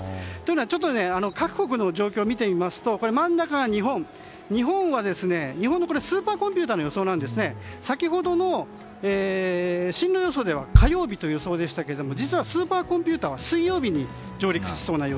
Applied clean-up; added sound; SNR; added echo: none; Bass drum; -1 dB; none.